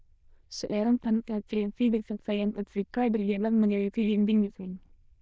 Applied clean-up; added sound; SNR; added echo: neural diffusion model UNIVERSE++.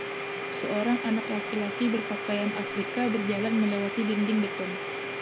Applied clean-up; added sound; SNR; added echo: none; Domestic sounds, home sounds; 4 dB; none.